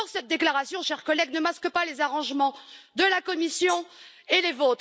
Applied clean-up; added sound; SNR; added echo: none; Hi-hat; 16 dB; none.